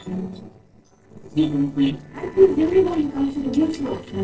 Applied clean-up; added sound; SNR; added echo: neural separator model SepFormer DNS4.